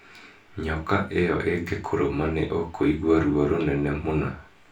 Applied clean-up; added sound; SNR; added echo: none; none; none; reverberation time 0.2 s.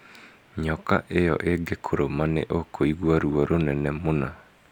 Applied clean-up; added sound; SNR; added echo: none; none; none; none.